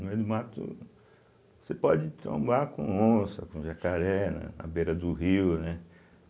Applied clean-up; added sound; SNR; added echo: none; none; none; none.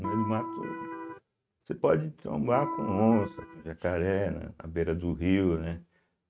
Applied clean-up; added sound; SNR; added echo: neural mask model RNNoise.